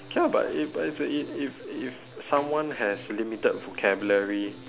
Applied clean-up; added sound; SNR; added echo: none; Plucked string instrument; 20 dB; none.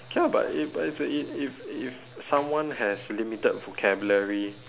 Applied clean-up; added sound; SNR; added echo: none; none; none; none.